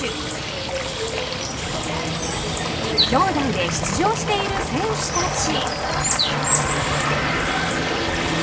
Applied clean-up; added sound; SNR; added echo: none; Water / Bird; 2 dB; reverberation time 2.4 s.